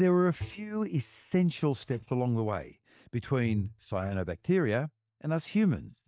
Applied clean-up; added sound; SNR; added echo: neural mask model DeepFilterNet 3.